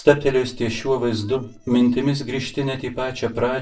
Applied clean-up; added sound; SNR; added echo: neural separator model SepFormer DNS4.